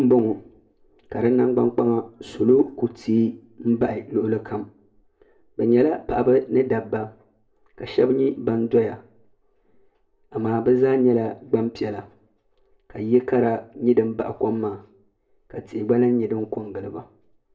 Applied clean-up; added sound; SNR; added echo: none; none; none; reverberation time 0.3 s.